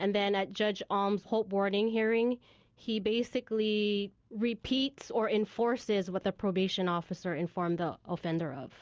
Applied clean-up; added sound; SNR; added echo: none; none; none; none.